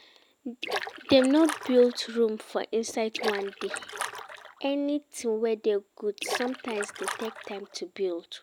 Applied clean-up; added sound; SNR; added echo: none; Splash, splatter; 8 dB; none.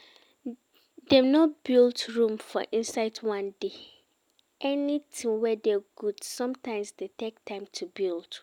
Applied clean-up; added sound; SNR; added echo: none; none; none; none.